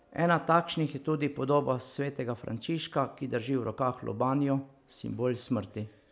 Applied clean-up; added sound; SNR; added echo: none; none; none; none.